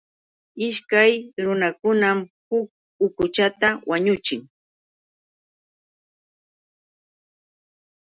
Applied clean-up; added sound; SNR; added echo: none; none; none; none.